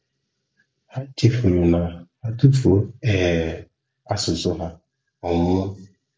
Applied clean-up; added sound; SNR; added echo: none; none; none; none.